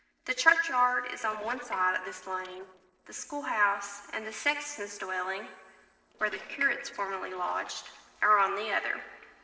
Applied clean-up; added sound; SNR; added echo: neural separator model SepFormer DNS4.